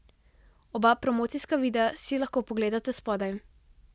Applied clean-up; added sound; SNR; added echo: none; none; none; none.